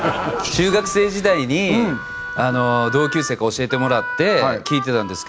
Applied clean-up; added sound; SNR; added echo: none; Harmonica; 10 dB; none.